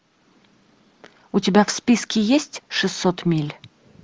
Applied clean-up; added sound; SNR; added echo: none; none; none; none.